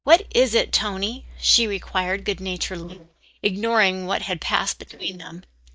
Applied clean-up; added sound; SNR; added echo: neural mask model DeepFilterNet 3.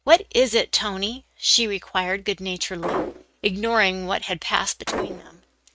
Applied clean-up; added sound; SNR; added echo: neural mask model RNNoise.